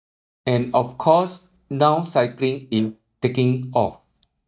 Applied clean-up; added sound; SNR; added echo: neural mask model DeepFilterNet 3.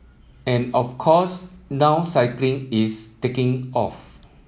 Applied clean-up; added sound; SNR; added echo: none; none; none; none.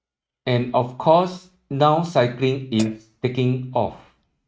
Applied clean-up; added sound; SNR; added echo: neural mask model RNNoise.